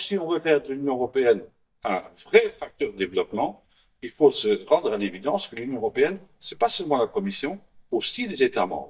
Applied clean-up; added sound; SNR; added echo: neural mask model DeepFilterNet 3.